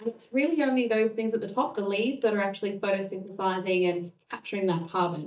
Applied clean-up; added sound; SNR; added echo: neural mask model DeepFilterNet 3.